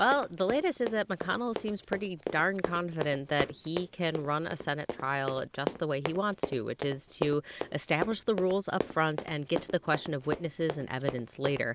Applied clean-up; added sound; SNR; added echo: none; Run; 8 dB; none.